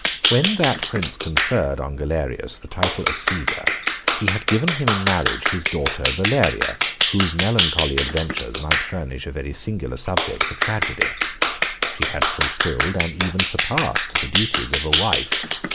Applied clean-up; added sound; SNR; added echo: none; Clapping; -1 dB; none.